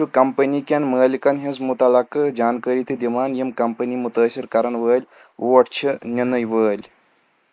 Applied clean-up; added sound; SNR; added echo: neural mask model Resemble Enhance denoiser.